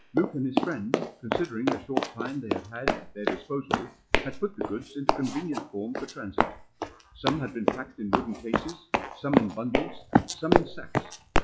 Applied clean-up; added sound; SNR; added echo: classical method WPE with log-MMSE.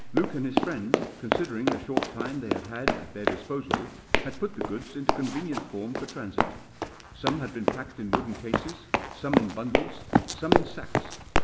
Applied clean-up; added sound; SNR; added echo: none; Run; -5 dB; reverberation time 1.3 s.